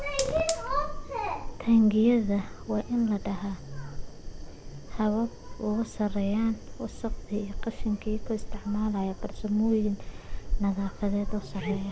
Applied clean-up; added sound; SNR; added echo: none; Fire; 6 dB; none.